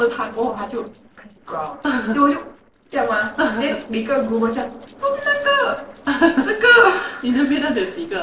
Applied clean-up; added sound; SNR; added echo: neural separator model SepFormer DNS4.